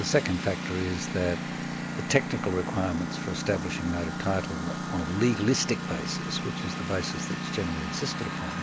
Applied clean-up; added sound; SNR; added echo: none; Engine; 3 dB; none.